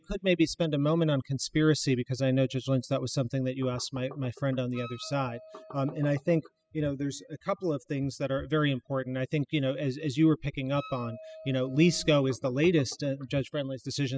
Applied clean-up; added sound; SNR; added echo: classical method spectral subtraction.